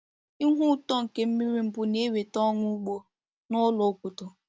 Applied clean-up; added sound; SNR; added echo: none; none; none; none.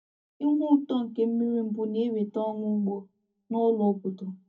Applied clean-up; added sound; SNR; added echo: none; none; none; reverberation time 0.3 s.